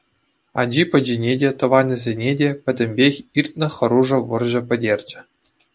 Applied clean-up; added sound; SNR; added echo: none; none; none; none.